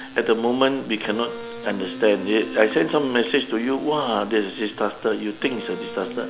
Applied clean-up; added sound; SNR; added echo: none; Wind instrument, woodwind instrument; 14 dB; none.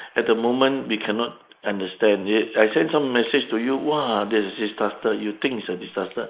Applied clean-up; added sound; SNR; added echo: neural mask model Resemble Enhance denoiser.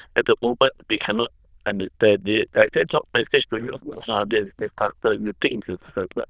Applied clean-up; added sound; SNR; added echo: neural diffusion model UNIVERSE++.